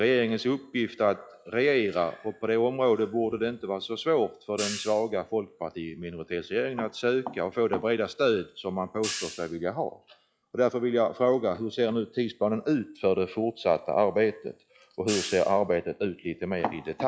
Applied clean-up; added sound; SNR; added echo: classical method log-MMSE.